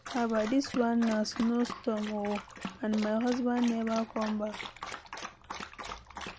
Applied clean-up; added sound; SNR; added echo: none; Dog; 11 dB; none.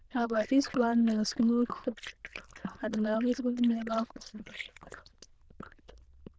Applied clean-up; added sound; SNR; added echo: neural diffusion model UNIVERSE++.